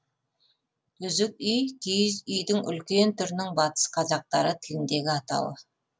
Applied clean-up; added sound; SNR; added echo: none; none; none; none.